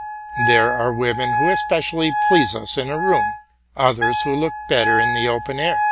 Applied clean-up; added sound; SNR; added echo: none; Wind instrument, woodwind instrument; 1 dB; none.